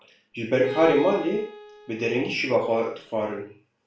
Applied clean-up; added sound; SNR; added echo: none; Bowed string instrument; 13 dB; reverberation time 0.4 s.